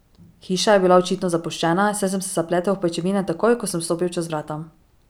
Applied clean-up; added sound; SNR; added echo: none; none; none; none.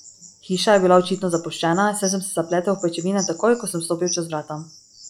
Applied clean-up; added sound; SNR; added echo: classical method log-MMSE.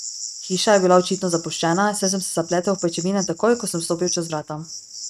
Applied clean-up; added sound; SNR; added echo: neural mask model RNNoise.